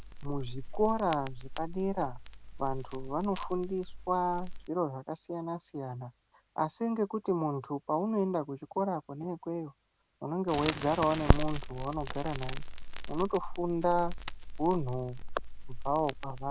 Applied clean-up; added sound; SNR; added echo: none; Crackle; 3 dB; none.